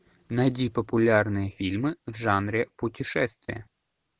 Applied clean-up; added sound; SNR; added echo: none; none; none; none.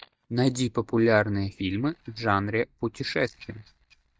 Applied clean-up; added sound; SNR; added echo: neural mask model DeepFilterNet 3.